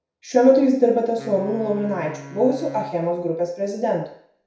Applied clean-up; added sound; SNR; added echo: none; Wind instrument, woodwind instrument; 19 dB; reverberation time 0.6 s.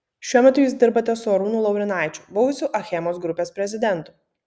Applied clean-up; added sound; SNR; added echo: none; none; none; none.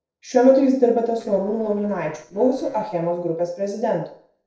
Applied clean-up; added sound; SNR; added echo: neural separator model SepFormer DNS4.